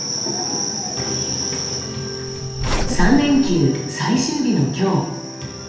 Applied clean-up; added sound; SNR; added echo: none; Zipper (clothing); 1 dB; reverberation time 0.8 s.